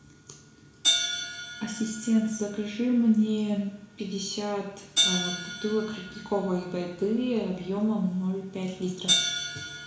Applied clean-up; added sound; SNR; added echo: none; Hi-hat; 4 dB; reverberation time 0.6 s.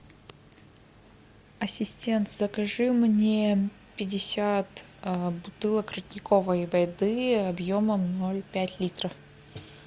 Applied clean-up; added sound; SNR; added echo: none; none; none; none.